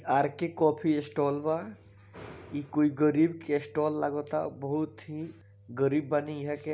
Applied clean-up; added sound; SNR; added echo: none; none; none; none.